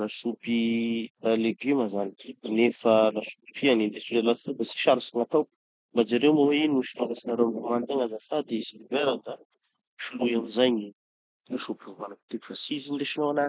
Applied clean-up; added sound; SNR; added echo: none; none; none; none.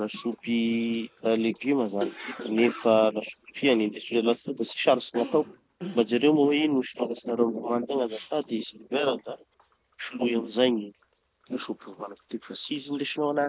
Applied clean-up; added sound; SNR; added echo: none; Cough; 18 dB; none.